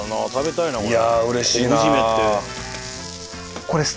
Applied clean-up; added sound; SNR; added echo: none; Wind instrument, woodwind instrument; 20 dB; none.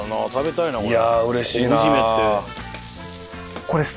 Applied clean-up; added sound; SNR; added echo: none; none; none; none.